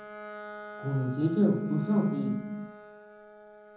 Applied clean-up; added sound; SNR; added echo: none; Bowed string instrument; 15 dB; reverberation time 0.6 s.